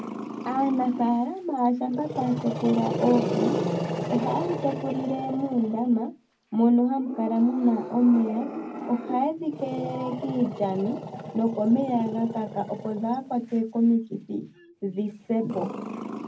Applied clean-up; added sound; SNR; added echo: none; Growling; 8 dB; reverberation time 0.4 s.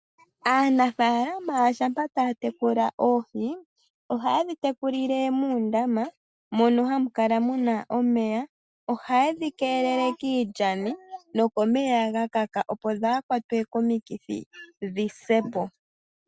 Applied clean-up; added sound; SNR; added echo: none; none; none; none.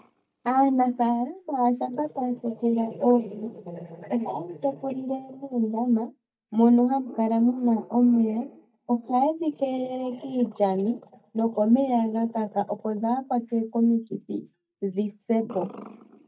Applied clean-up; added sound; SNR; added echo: neural mask model DeepFilterNet 3.